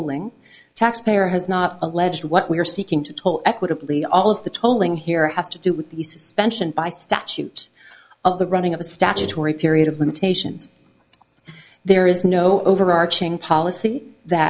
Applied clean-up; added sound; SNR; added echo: none; none; none; none.